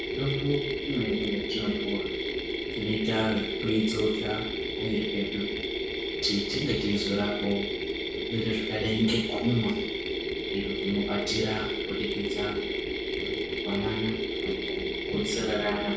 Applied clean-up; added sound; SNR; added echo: none; Mechanisms; 0 dB; reverberation time 0.6 s.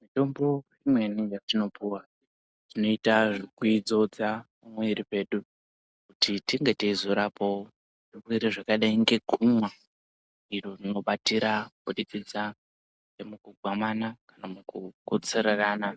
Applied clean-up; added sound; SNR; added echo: none; none; none; none.